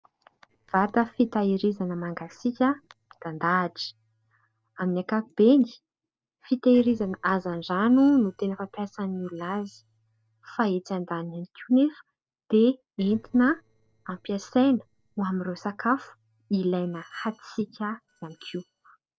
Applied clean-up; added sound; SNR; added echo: neural separator model SepFormer DNS4.